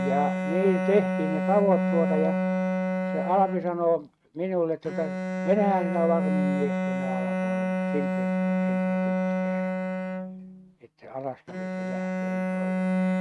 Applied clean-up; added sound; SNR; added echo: neural mask model RNNoise.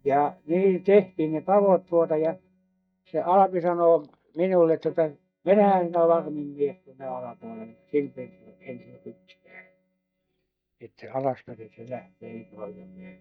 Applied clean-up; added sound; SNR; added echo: neural mask model DeepFilterNet 3.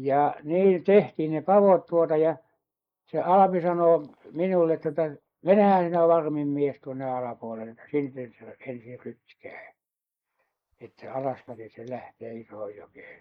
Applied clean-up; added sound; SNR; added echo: neural mask model Resemble Enhance denoiser.